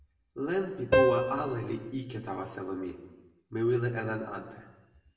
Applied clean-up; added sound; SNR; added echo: none; Piano; -1 dB; reverberation time 1.0 s.